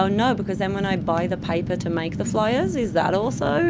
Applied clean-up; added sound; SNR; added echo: none; Fire; 5 dB; none.